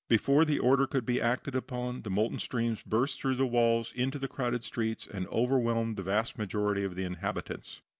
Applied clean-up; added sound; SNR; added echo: none; none; none; none.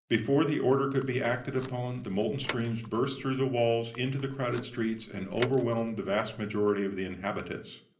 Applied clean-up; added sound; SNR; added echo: none; Door / Car; 16 dB; reverberation time 0.5 s.